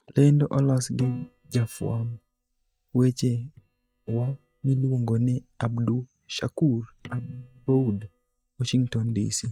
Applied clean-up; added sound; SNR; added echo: neural mask model DeepFilterNet 3.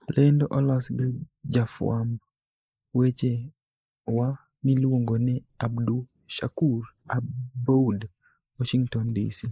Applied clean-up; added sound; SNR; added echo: neural mask model Resemble Enhance denoiser.